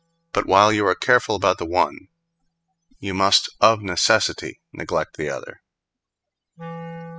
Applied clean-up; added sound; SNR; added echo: classical method spectral subtraction.